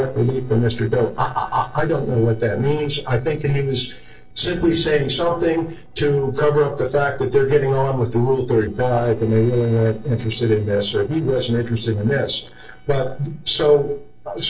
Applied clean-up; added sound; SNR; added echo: neural separator model SepFormer DNS4.